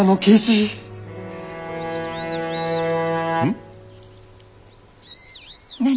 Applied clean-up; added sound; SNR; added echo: none; Bowed string instrument; 3 dB; none.